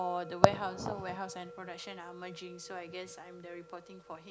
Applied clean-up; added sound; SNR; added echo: none; Musical instrument; 17 dB; none.